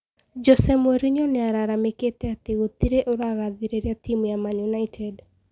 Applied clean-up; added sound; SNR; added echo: none; none; none; none.